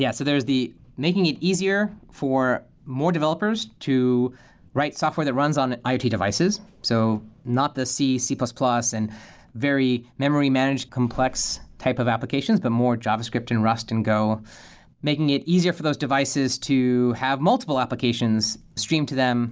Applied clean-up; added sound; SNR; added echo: none; none; none; none.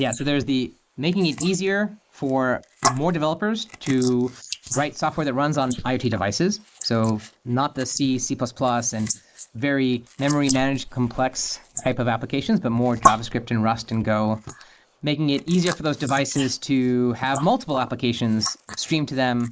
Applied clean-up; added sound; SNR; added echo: neural mask model Resemble Enhance denoiser.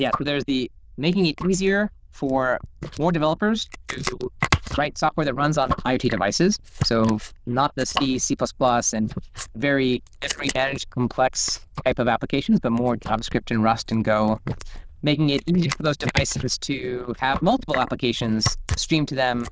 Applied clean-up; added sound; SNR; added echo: neural diffusion model UNIVERSE++.